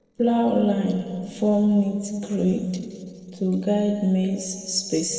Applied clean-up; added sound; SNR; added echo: neural separator model SepFormer DNS4.